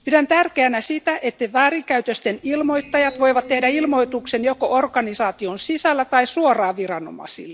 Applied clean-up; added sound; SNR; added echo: none; Screech; 20 dB; none.